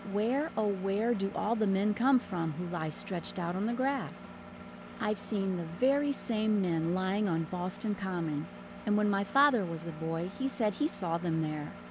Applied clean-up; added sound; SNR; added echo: none; Engine; 15 dB; none.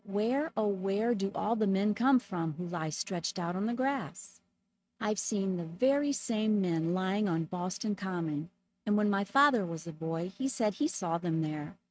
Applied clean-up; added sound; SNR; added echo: neural mask model RNNoise.